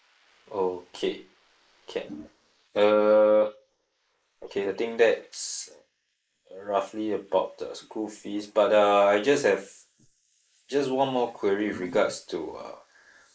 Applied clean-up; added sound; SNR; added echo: neural mask model Resemble Enhance denoiser.